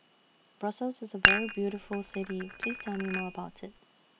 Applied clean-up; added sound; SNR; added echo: none; Dishes, pots, and pans; -5 dB; none.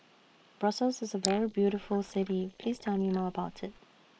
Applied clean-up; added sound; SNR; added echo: neural mask model Resemble Enhance denoiser.